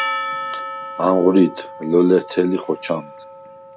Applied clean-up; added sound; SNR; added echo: none; Percussion; 10 dB; none.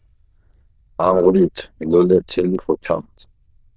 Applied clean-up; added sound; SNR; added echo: neural diffusion model UNIVERSE++.